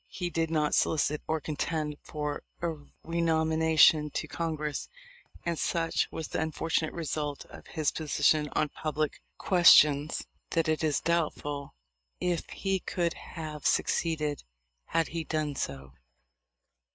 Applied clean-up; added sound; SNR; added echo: neural mask model RNNoise.